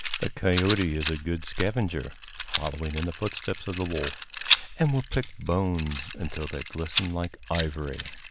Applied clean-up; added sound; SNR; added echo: none; Rattle; 3 dB; none.